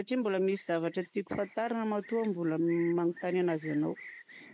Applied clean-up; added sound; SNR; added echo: neural mask model Resemble Enhance denoiser.